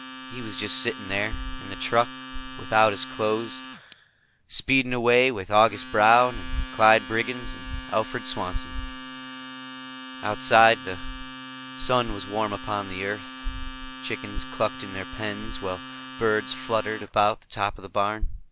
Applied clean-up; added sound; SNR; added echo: none; Domestic sounds, home sounds; 13 dB; none.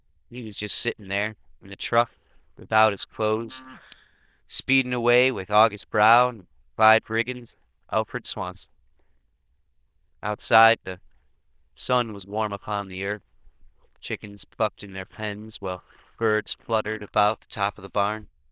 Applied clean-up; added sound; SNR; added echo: neural diffusion model UNIVERSE++.